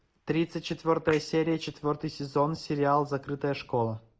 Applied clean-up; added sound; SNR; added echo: neural mask model Resemble Enhance denoiser.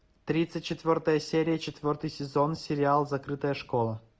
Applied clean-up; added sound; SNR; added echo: none; none; none; none.